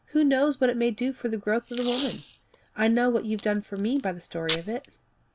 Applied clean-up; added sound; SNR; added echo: none; Packing tape, duct tape; 11 dB; none.